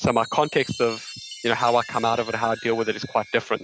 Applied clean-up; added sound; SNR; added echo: none; Chime; 16 dB; none.